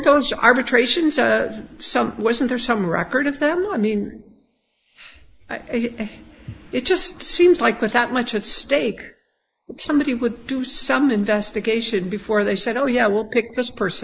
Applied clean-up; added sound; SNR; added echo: neural mask model Resemble Enhance denoiser.